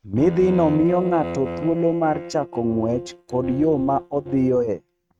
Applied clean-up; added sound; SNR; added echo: neural mask model RNNoise.